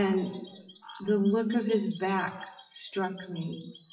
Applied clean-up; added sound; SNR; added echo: classical method WPE with log-MMSE.